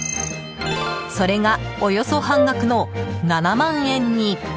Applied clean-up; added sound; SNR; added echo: none; Brass instrument; 5 dB; none.